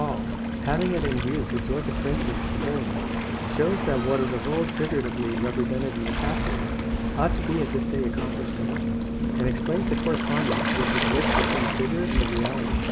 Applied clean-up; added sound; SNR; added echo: none; Waves, surf; -3 dB; none.